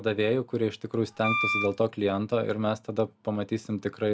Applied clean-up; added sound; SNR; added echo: none; Wind instrument, woodwind instrument; 1 dB; none.